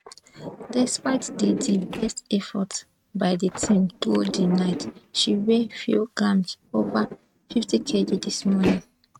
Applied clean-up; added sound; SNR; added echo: neural mask model RNNoise.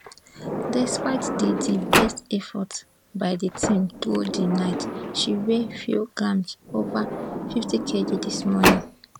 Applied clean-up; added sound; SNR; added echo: none; Sliding door; 2 dB; none.